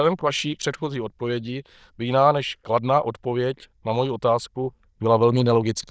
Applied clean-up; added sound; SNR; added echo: neural diffusion model UNIVERSE++.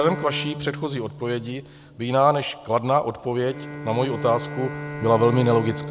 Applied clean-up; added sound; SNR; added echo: none; Bowed string instrument; 11 dB; none.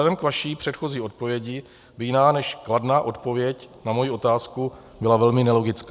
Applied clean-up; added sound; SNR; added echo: none; none; none; none.